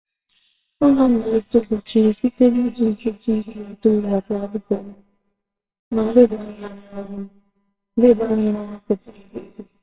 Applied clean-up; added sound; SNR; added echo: neural separator model SepFormer WHAMR!.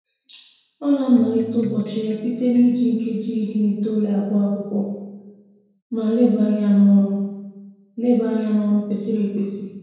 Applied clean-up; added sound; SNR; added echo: none; Electric guitar; 19 dB; reverberation time 1.0 s.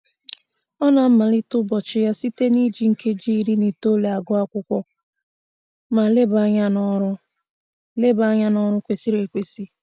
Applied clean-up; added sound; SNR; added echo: none; none; none; none.